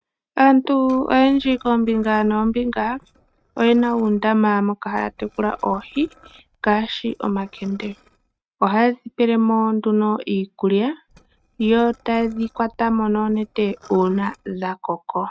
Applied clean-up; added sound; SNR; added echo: neural mask model RNNoise.